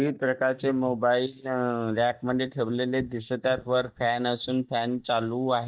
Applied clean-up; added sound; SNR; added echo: neural mask model DeepFilterNet 3.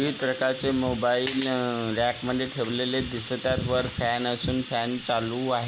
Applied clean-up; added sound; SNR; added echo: none; Bathtub (filling or washing); 16 dB; none.